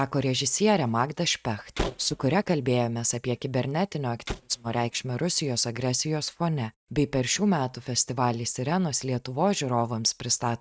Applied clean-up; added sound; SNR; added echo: neural mask model RNNoise.